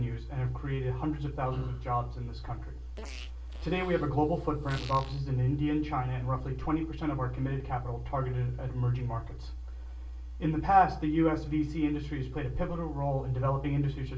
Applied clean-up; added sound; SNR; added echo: none; Fart; 20 dB; reverberation time 0.3 s.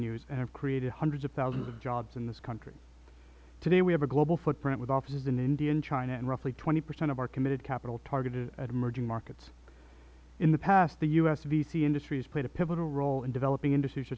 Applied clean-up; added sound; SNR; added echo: none; none; none; none.